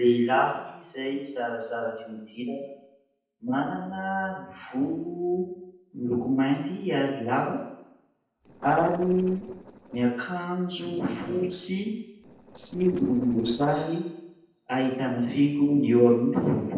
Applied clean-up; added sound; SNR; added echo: neural separator model SepFormer DNS4.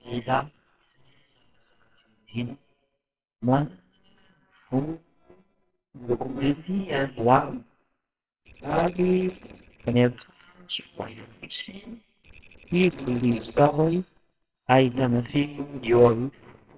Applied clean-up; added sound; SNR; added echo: neural separator model SepFormer WHAMR!.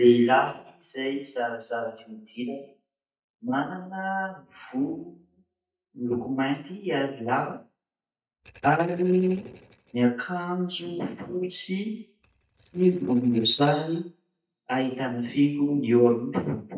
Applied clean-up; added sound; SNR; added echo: neural mask model DeepFilterNet 3.